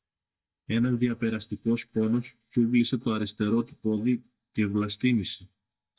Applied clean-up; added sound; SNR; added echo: neural mask model DeepFilterNet 3.